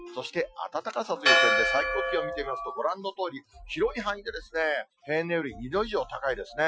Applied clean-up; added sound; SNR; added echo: classical method Wiener filter.